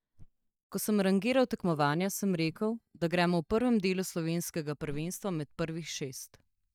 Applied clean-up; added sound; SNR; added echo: neural mask model DeepFilterNet 3.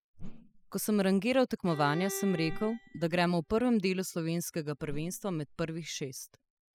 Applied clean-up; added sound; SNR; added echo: classical method spectral subtraction.